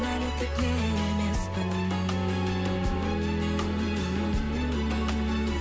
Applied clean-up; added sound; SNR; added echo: none; Wind instrument, woodwind instrument; 15 dB; none.